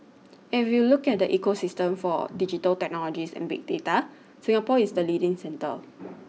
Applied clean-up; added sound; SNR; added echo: none; none; none; none.